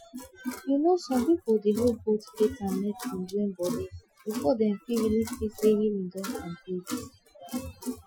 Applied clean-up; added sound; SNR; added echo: classical method Wiener filter.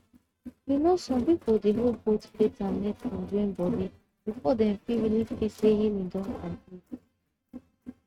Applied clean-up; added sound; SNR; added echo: neural mask model RNNoise.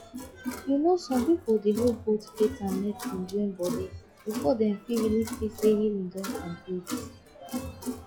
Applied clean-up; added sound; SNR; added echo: classical method log-MMSE.